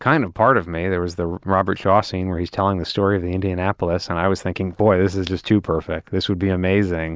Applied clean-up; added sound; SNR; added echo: none; none; none; none.